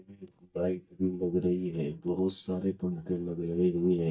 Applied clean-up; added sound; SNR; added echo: neural mask model DeepFilterNet 3.